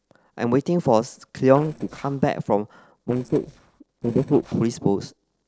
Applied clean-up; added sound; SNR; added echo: neural separator model SepFormer DNS4.